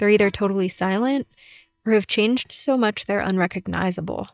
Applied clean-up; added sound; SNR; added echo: neural mask model DeepFilterNet 3.